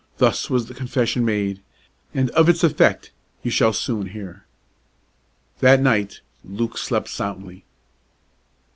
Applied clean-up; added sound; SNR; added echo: none; none; none; none.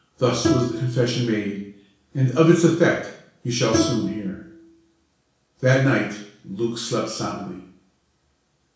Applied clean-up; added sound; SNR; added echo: none; Bowed string instrument; 6 dB; reverberation time 0.6 s.